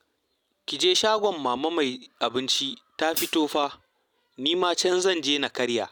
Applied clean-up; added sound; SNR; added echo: none; Hi-hat; 9 dB; none.